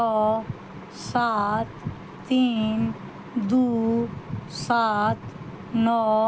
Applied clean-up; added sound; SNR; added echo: none; none; none; none.